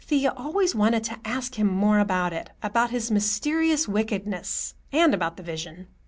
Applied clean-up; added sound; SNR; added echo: none; none; none; none.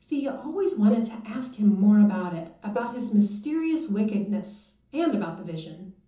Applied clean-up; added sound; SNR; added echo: none; Cowbell; 16 dB; reverberation time 0.6 s.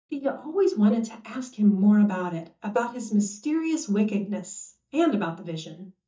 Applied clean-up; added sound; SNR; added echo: neural mask model DeepFilterNet 3.